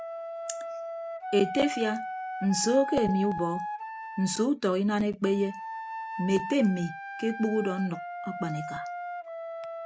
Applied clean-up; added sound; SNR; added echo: none; Wind instrument, woodwind instrument; 8 dB; none.